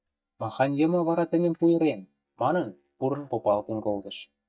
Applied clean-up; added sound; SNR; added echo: neural mask model DeepFilterNet 3.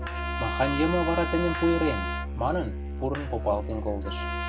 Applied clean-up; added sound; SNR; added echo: none; Musical instrument + Trumpet; 2 dB; none.